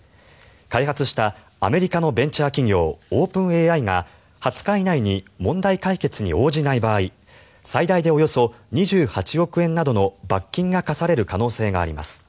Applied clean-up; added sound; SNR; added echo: none; none; none; none.